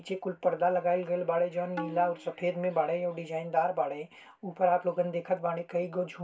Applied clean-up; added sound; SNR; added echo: none; Tabla; 14 dB; reverberation time 0.2 s.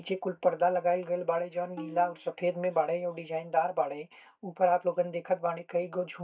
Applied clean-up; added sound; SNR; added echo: neural mask model DeepFilterNet 3.